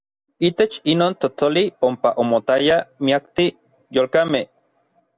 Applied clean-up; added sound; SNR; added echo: none; none; none; none.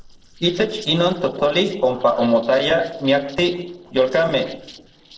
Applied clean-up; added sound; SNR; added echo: neural separator model SepFormer DNS4.